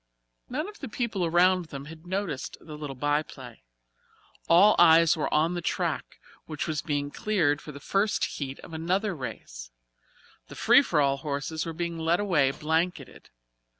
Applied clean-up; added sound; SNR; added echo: none; none; none; none.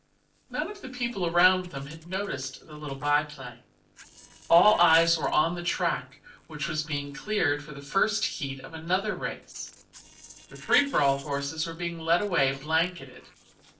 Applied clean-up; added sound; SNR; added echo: neural separator model SepFormer DNS4.